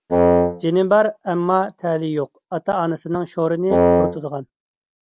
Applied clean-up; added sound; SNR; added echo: none; Wind instrument, woodwind instrument; -4 dB; none.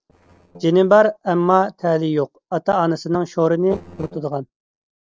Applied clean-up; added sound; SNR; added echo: neural separator model SepFormer DNS4.